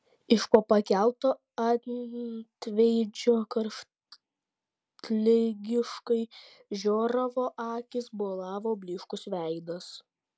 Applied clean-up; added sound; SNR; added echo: none; none; none; none.